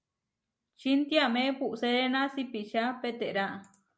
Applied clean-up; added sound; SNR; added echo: none; none; none; none.